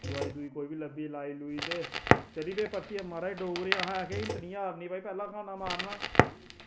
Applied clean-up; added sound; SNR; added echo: none; Crackle; -3 dB; none.